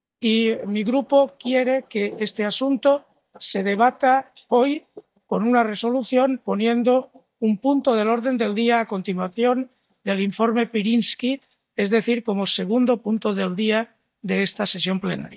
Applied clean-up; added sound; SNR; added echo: neural mask model DeepFilterNet 3.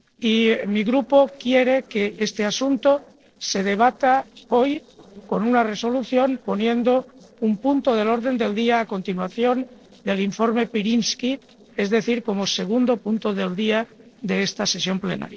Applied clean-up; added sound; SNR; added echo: neural separator model SepFormer DNS4.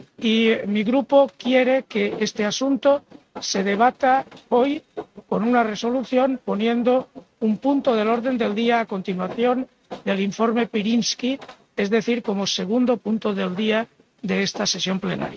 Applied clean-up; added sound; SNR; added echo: neural mask model RNNoise.